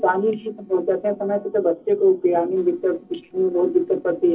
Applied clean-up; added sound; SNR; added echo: neural separator model SepFormer DNS4.